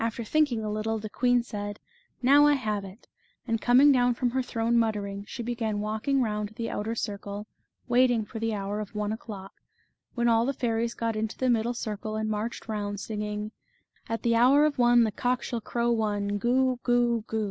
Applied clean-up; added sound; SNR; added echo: none; none; none; none.